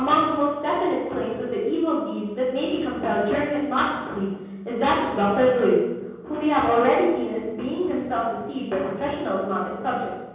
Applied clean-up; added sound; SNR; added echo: none; none; none; reverberation time 1.3 s.